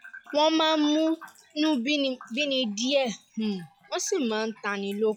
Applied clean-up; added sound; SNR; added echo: classical method log-MMSE.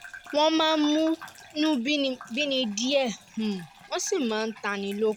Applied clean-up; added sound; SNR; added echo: none; Bathtub (filling or washing) / Gurgling; 20 dB; none.